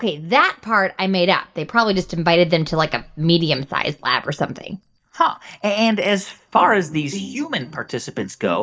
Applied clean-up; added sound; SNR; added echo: neural mask model DeepFilterNet 3.